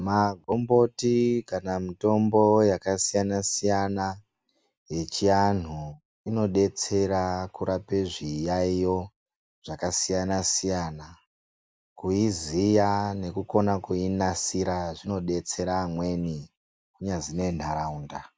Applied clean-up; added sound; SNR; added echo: none; none; none; none.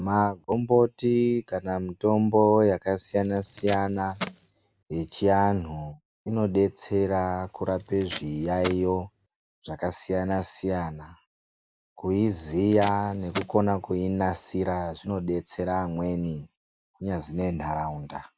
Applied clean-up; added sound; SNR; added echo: none; Packing tape, duct tape; 12 dB; none.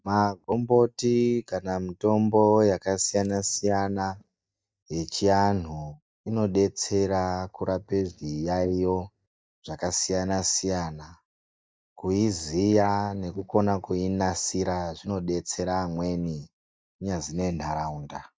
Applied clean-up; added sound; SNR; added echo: neural mask model DeepFilterNet 3.